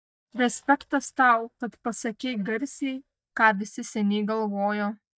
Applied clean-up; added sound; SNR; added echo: neural mask model DeepFilterNet 3.